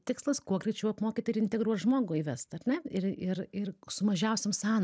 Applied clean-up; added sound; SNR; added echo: none; none; none; none.